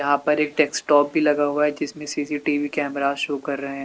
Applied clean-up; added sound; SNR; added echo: none; none; none; none.